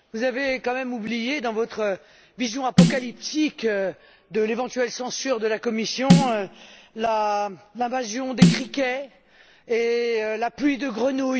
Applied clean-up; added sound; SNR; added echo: none; Snare drum; -3 dB; none.